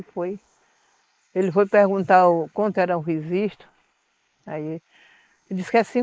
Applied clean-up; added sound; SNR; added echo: neural mask model Resemble Enhance denoiser.